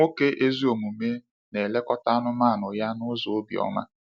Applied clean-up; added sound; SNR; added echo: none; none; none; none.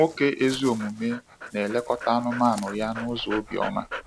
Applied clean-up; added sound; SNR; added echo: none; Dog; 12 dB; none.